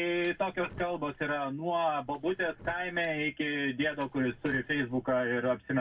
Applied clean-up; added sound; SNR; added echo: neural separator model SepFormer DNS4.